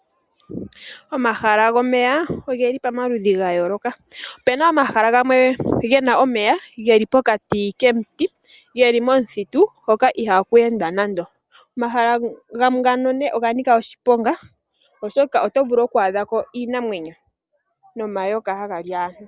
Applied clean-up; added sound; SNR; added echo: none; none; none; none.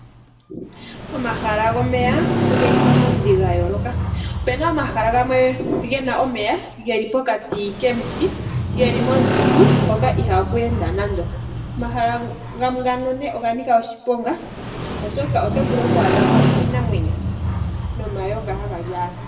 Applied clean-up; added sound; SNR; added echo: none; Motorcycle; -1 dB; reverberation time 0.8 s.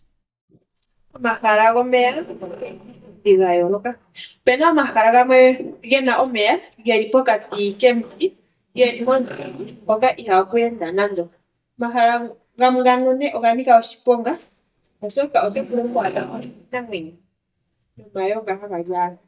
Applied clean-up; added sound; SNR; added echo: neural mask model DeepFilterNet 3.